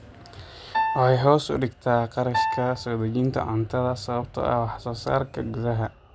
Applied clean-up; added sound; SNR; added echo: none; Piano; 5 dB; none.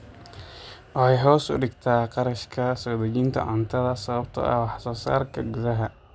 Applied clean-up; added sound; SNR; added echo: none; none; none; none.